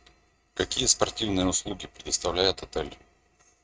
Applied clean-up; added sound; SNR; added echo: neural mask model RNNoise.